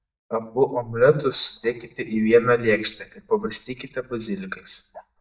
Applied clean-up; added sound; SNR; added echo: neural mask model DeepFilterNet 3.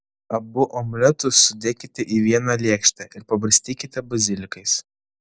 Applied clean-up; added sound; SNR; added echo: none; none; none; none.